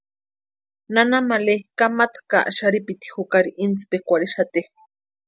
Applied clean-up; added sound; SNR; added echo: none; none; none; none.